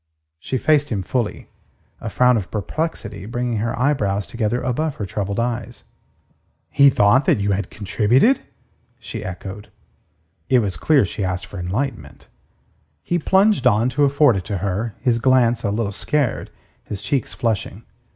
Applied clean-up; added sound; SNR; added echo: none; none; none; none.